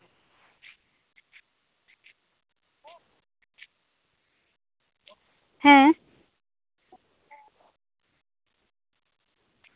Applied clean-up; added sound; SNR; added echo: none; none; none; none.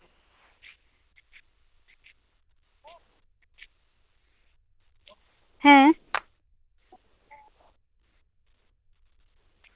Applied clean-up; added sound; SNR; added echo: neural diffusion model UNIVERSE++.